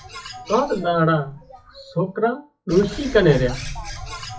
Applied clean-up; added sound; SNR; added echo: classical method WPE with log-MMSE.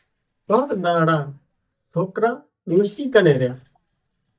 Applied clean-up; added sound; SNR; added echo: neural mask model DeepFilterNet 3.